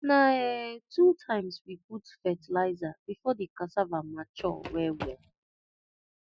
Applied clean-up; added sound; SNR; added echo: classical method spectral subtraction.